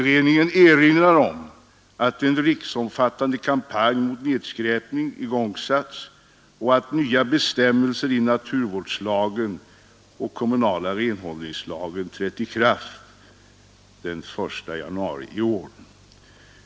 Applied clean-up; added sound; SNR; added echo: none; none; none; none.